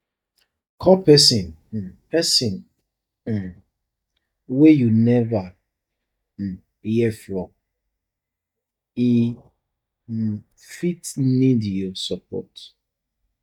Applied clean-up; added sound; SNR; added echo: neural mask model DeepFilterNet 3.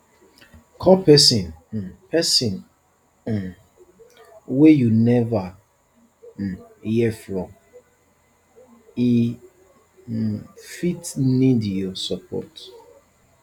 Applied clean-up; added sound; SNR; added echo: none; none; none; none.